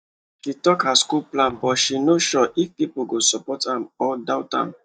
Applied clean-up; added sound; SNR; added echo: neural mask model DeepFilterNet 3.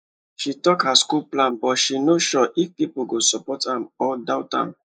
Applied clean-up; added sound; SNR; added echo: neural mask model Resemble Enhance denoiser.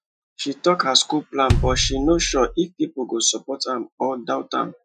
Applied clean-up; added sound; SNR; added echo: classical method Wiener filter.